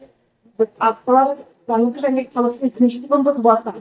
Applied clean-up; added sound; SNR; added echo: neural mask model DeepFilterNet 3.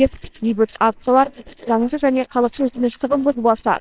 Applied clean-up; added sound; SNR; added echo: neural separator model SepFormer WHAMR!.